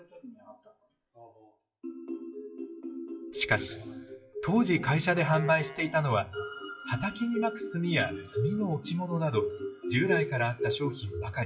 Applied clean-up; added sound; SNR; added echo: classical method WPE with log-MMSE.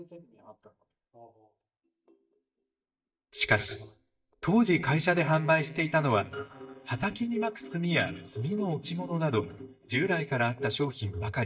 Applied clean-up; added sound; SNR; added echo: neural mask model DeepFilterNet 3.